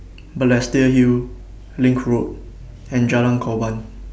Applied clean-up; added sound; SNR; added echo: none; none; none; none.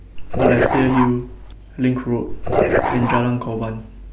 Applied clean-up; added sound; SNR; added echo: none; Dog; -1 dB; none.